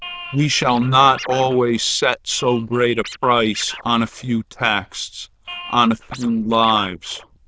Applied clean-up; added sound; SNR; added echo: neural diffusion model UNIVERSE++.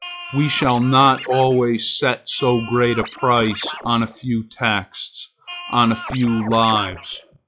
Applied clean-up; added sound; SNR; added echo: classical method log-MMSE.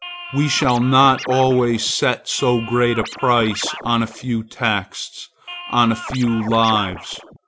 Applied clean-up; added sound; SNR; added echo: none; Scratching (performance technique); 13 dB; none.